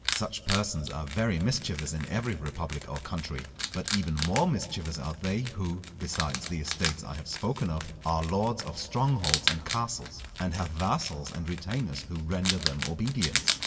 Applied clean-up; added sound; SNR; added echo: none; Wild animals; 5 dB; reverberation time 1.5 s.